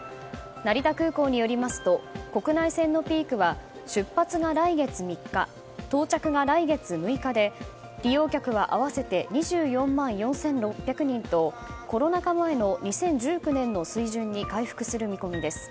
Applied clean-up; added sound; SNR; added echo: none; none; none; none.